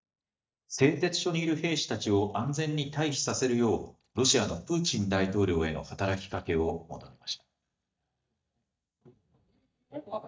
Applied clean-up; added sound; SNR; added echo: neural mask model DeepFilterNet 3.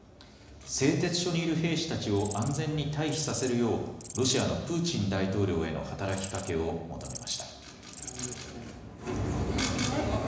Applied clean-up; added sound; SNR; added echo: none; Insect; 14 dB; reverberation time 1.0 s.